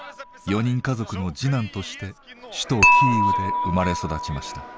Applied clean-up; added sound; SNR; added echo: none; Dishes, pots, and pans / Chink, clink; -1 dB; none.